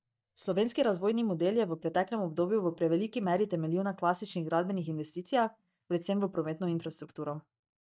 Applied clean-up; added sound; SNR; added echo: neural mask model DeepFilterNet 3.